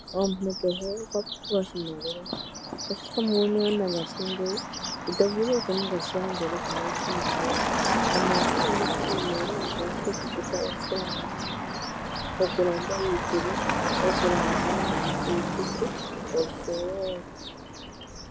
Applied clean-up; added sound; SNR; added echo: none; Motor vehicle (road); 0 dB; none.